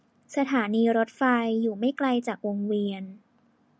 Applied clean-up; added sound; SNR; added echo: none; none; none; none.